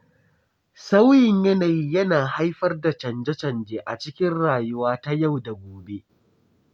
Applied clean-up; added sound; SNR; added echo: none; none; none; none.